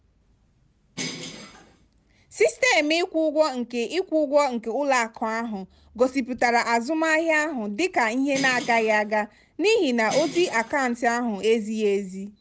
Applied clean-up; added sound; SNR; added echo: none; Bell; 12 dB; none.